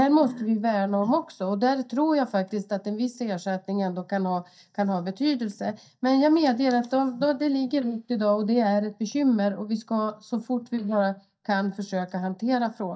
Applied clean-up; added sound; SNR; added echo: neural mask model DeepFilterNet 3.